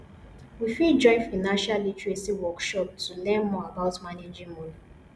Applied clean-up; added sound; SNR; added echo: none; none; none; none.